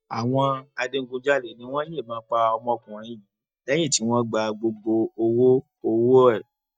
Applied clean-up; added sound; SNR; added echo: neural mask model DeepFilterNet 3.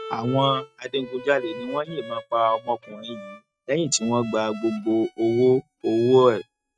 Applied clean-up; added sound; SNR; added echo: neural mask model RNNoise.